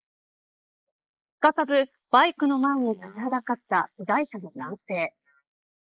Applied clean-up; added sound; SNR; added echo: neural mask model Resemble Enhance denoiser.